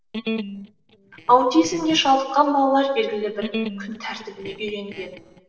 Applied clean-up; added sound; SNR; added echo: neural separator model SepFormer DNS4.